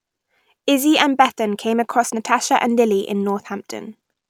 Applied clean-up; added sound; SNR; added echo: none; none; none; none.